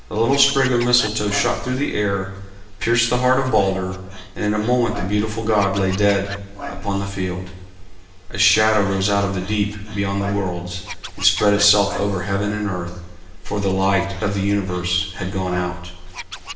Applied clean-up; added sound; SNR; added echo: none; Scratching (performance technique); 17 dB; reverberation time 1.1 s.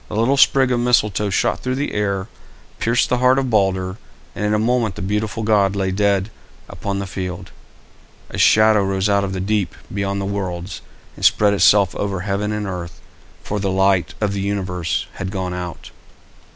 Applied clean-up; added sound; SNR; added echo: none; none; none; none.